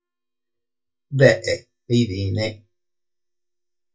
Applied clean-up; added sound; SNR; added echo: neural mask model DeepFilterNet 3.